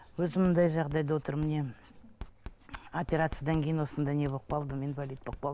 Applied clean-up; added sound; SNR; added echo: none; Writing; 16 dB; none.